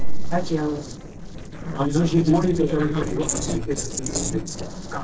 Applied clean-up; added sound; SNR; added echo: neural separator model SepFormer DNS4.